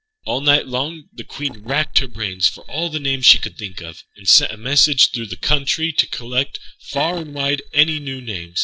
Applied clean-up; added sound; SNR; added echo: neural separator model SepFormer DNS4.